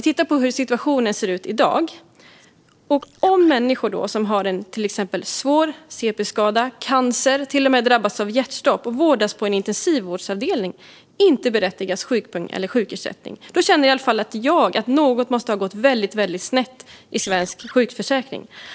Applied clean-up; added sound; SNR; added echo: neural separator model SepFormer DNS4.